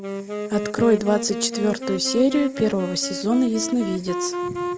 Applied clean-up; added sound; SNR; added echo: none; Wind instrument, woodwind instrument; 6 dB; none.